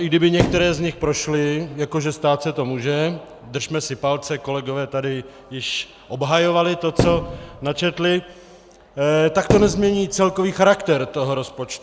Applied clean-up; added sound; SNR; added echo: none; Thump, thud; 5 dB; none.